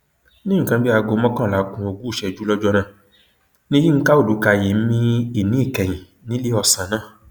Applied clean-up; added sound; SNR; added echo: none; none; none; none.